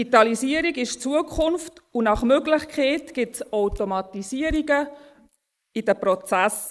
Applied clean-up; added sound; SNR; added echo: neural mask model Resemble Enhance denoiser.